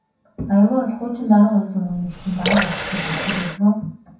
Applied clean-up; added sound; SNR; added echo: none; Water tap, faucet / Water; 5 dB; reverberation time 0.7 s.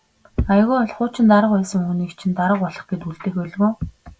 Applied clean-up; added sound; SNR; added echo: none; none; none; none.